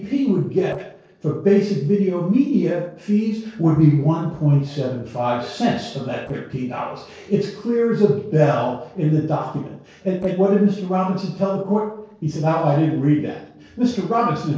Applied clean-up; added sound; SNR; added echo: neural separator model SepFormer DNS4.